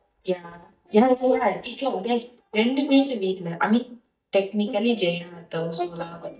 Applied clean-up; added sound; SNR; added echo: neural mask model DeepFilterNet 3.